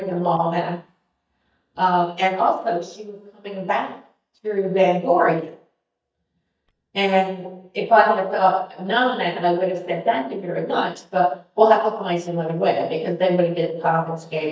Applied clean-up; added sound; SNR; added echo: neural mask model DeepFilterNet 3.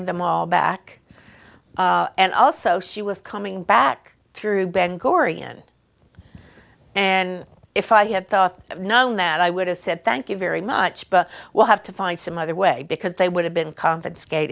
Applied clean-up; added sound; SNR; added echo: none; none; none; none.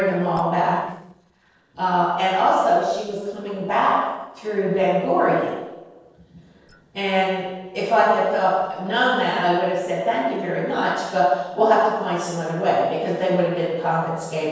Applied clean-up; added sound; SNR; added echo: neural separator model SepFormer DNS4.